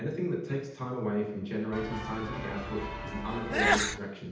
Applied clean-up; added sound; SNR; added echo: none; Sneeze / Church bell; -2 dB; reverberation time 0.8 s.